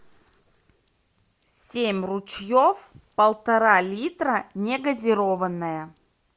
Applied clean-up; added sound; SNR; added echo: none; none; none; none.